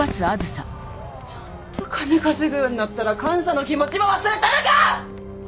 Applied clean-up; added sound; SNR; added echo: none; Crowd / Fireworks; 15 dB; none.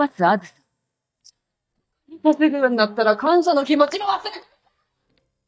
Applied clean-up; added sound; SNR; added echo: neural mask model DeepFilterNet 3.